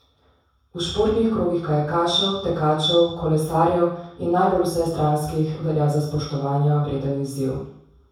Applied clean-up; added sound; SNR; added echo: none; none; none; reverberation time 0.7 s.